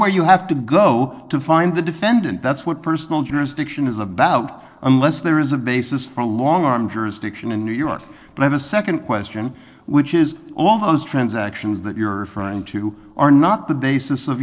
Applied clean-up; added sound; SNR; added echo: neural separator model SepFormer DNS4.